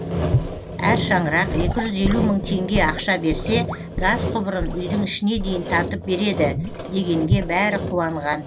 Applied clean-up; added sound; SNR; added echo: none; Sink (filling or washing) / Gurgling / Liquid + Sawing; 2 dB; none.